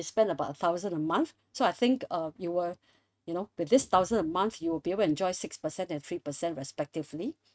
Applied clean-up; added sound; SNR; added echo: neural mask model RNNoise.